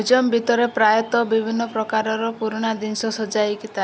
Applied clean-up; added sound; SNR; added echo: none; none; none; none.